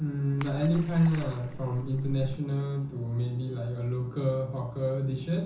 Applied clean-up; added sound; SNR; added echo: none; Splash, splatter; 11 dB; reverberation time 0.7 s.